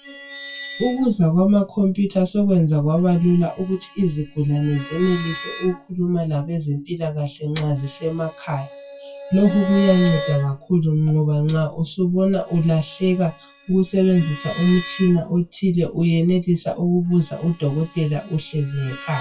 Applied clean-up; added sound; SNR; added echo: classical method WPE with log-MMSE.